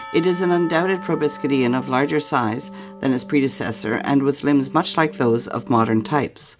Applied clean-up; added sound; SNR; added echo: none; Church bell / Percussion + Organ; 16 dB; none.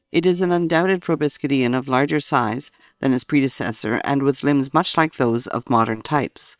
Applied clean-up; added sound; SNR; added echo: neural separator model SepFormer WHAM!.